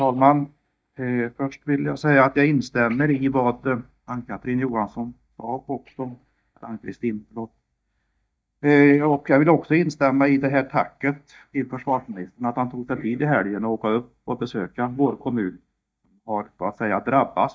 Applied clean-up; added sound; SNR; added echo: neural mask model DeepFilterNet 3.